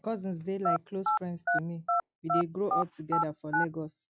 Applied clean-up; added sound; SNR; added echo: classical method log-MMSE.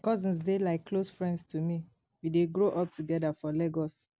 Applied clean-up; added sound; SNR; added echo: none; none; none; none.